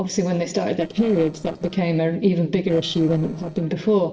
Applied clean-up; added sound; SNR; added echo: neural separator model SepFormer DNS4.